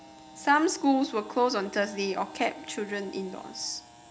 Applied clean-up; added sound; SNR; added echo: none; Camera + Wind instrument, woodwind instrument; 18 dB; none.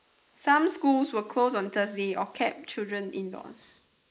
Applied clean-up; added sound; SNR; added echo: neural mask model Resemble Enhance denoiser.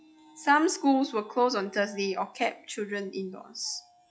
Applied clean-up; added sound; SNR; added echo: classical method log-MMSE.